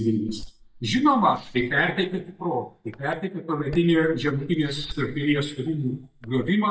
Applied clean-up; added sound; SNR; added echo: neural mask model DeepFilterNet 3.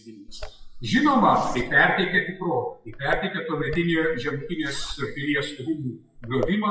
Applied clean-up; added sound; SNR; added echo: classical method WPE with log-MMSE.